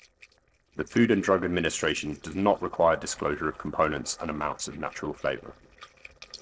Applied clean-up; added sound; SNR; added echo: neural separator model SepFormer DNS4.